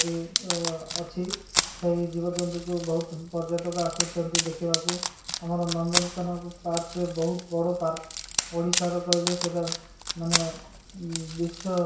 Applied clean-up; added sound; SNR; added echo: none; Wood; 3 dB; reverberation time 0.6 s.